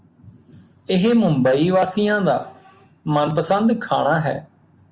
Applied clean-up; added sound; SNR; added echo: none; none; none; none.